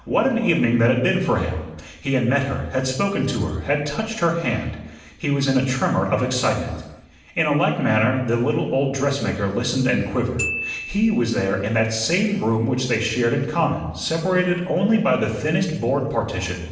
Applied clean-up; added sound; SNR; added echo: none; Glockenspiel; 13 dB; reverberation time 0.9 s.